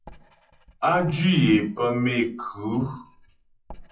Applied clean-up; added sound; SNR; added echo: classical method WPE with log-MMSE.